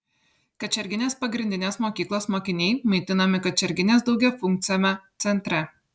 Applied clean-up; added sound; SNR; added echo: none; none; none; none.